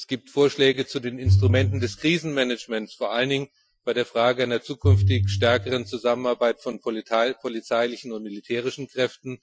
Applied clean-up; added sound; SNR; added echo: classical method Wiener filter.